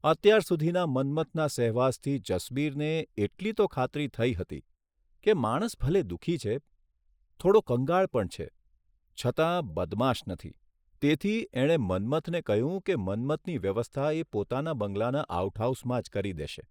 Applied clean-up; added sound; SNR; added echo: neural mask model Resemble Enhance denoiser.